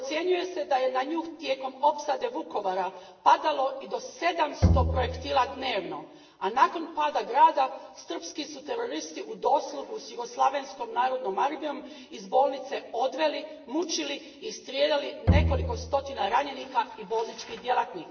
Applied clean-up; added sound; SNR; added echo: none; Bowed string instrument; 0 dB; reverberation time 0.9 s.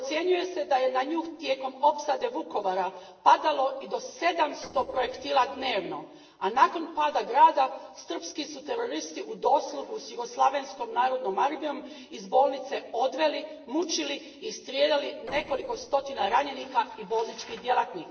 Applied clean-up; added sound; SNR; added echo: neural separator model SepFormer DNS4.